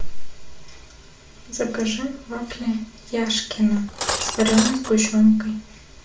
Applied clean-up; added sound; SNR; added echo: none; Cutlery, silverware; 6 dB; reverberation time 0.3 s.